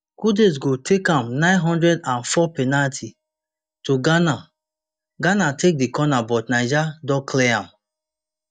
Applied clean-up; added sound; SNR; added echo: neural mask model DeepFilterNet 3.